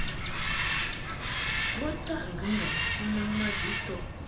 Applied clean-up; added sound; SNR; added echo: none; Bird vocalization, bird call, bird song; -4 dB; reverberation time 0.4 s.